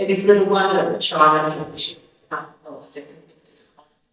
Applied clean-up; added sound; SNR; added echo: neural mask model DeepFilterNet 3.